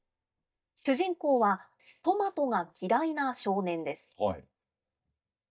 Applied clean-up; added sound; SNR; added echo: neural mask model DeepFilterNet 3.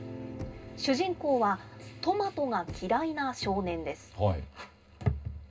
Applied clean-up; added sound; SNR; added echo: none; Knock; 19 dB; reverberation time 0.2 s.